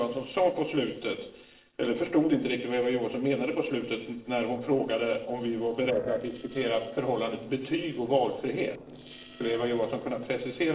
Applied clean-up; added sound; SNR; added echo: neural separator model SepFormer DNS4.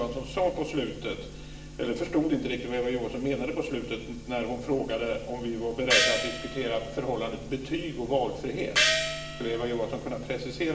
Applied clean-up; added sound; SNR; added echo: none; Gong; -1 dB; reverberation time 0.9 s.